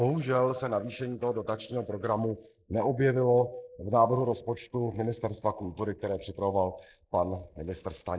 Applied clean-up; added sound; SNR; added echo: neural mask model Resemble Enhance denoiser.